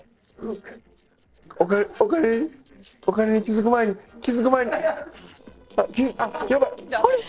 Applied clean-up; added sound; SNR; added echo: neural separator model SepFormer DNS4.